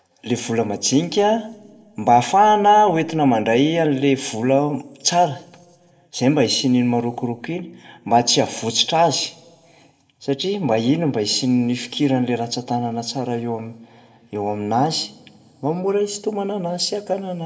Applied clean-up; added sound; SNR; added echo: none; none; none; reverberation time 0.5 s.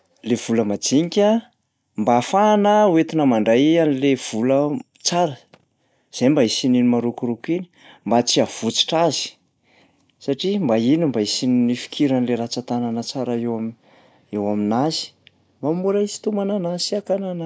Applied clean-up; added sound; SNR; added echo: none; none; none; none.